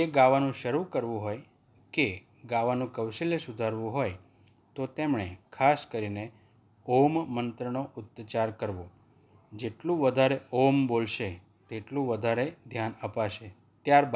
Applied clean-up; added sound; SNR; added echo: none; none; none; none.